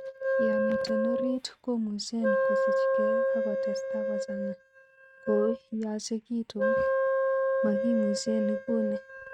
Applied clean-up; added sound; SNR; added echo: neural mask model RNNoise.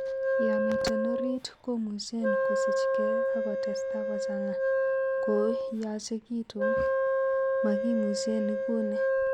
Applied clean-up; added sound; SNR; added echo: none; Wind instrument, woodwind instrument; -5 dB; none.